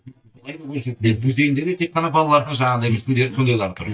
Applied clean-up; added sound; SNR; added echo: neural mask model DeepFilterNet 3.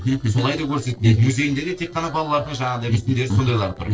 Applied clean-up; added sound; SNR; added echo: neural separator model SepFormer DNS4.